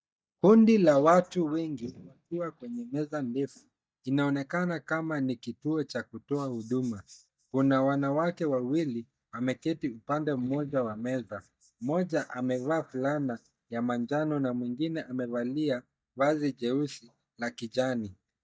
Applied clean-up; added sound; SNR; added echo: neural mask model DeepFilterNet 3.